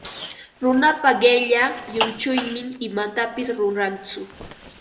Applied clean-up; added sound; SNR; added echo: none; Zipper (clothing); 13 dB; reverberation time 0.7 s.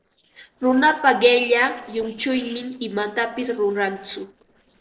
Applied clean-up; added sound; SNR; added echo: neural separator model SepFormer DNS4.